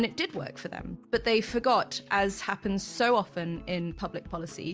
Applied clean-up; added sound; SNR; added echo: none; none; none; none.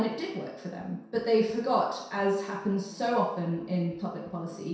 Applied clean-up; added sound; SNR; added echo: none; none; none; reverberation time 0.7 s.